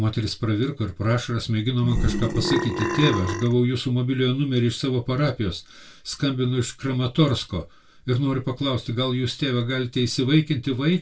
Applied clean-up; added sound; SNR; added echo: none; Burping, eructation; 2 dB; reverberation time 0.2 s.